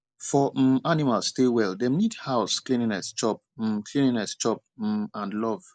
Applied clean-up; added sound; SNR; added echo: none; none; none; none.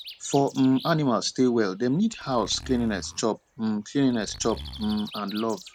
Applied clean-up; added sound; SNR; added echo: none; Zipper (clothing) + Bird; 18 dB; none.